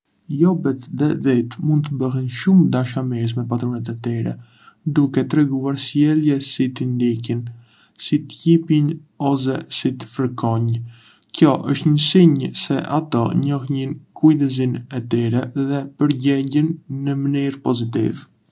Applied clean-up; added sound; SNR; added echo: none; none; none; none.